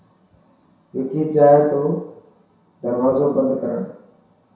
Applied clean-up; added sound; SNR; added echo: none; none; none; reverberation time 0.7 s.